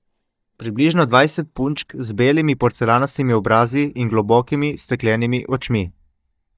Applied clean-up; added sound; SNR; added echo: neural mask model DeepFilterNet 3.